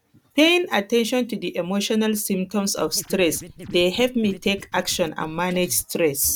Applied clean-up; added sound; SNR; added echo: none; Scratching (performance technique); 18 dB; none.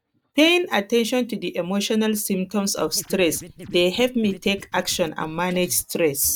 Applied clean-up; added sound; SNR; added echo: neural mask model DeepFilterNet 3.